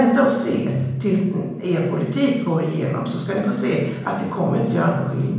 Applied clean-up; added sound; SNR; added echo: none; none; none; reverberation time 1.0 s.